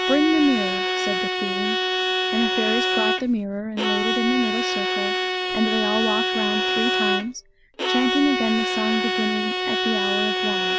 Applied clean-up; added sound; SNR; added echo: none; Bowed string instrument; -2 dB; none.